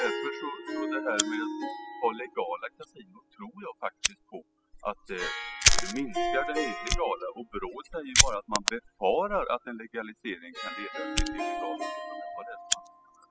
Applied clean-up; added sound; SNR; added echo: classical method spectral subtraction.